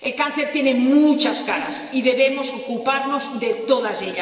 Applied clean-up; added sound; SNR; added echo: none; none; none; reverberation time 2.6 s.